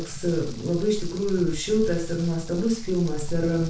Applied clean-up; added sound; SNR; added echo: none; Rain; 18 dB; reverberation time 0.3 s.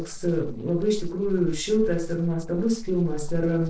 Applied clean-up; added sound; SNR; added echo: neural separator model SepFormer DNS4.